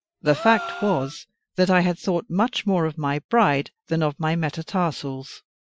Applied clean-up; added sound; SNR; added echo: classical method Wiener filter.